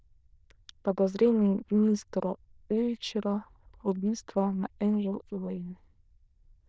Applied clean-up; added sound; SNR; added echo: neural diffusion model UNIVERSE++.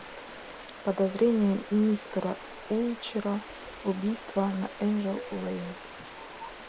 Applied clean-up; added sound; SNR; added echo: none; Stream; 14 dB; none.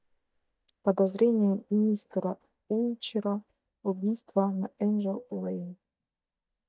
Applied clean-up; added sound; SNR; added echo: neural mask model DeepFilterNet 3.